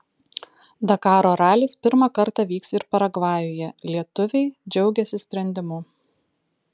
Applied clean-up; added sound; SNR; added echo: none; none; none; none.